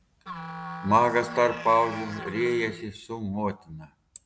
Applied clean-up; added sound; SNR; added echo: none; Musical instrument; 13 dB; none.